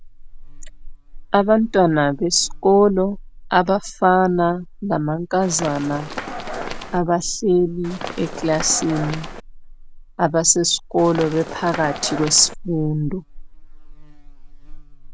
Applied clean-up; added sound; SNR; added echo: none; Buzz + Run; 12 dB; none.